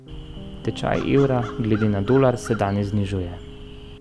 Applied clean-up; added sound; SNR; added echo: none; Piano + Crow; 12 dB; none.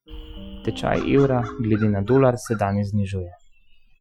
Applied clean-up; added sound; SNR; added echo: classical method Wiener filter.